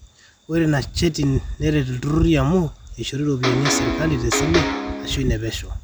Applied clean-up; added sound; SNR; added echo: none; Electric guitar; 2 dB; none.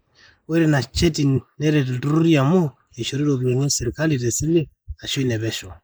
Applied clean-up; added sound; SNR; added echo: neural mask model Resemble Enhance denoiser.